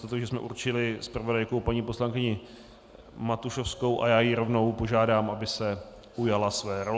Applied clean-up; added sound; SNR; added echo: none; none; none; none.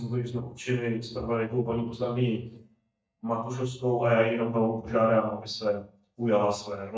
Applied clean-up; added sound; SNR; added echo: neural mask model DeepFilterNet 3.